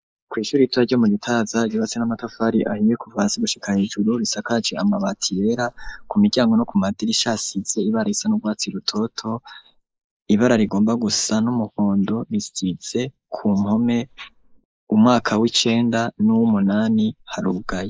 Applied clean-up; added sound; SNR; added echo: neural mask model Resemble Enhance denoiser.